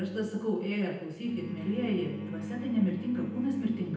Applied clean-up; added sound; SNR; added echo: none; Bowed string instrument; 8 dB; reverberation time 0.9 s.